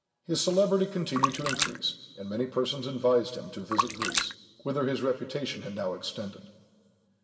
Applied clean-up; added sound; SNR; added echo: none; Splash, splatter; 3 dB; reverberation time 2.4 s.